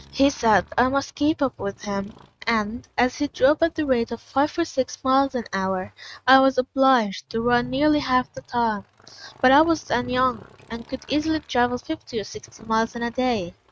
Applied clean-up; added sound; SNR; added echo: neural mask model RNNoise.